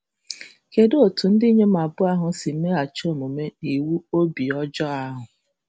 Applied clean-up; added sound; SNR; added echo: none; none; none; none.